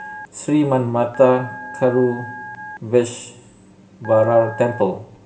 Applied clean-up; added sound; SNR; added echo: none; Telephone; 16 dB; reverberation time 0.8 s.